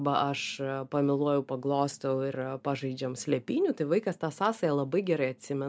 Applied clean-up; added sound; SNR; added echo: none; none; none; none.